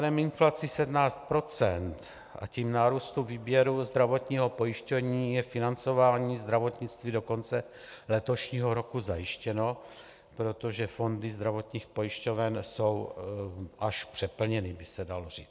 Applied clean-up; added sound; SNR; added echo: none; none; none; none.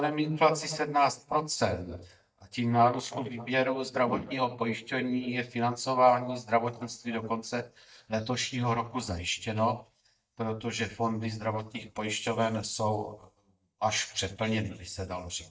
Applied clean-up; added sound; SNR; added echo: neural mask model DeepFilterNet 3.